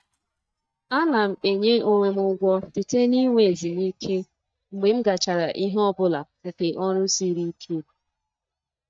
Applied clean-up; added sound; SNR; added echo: neural mask model DeepFilterNet 3.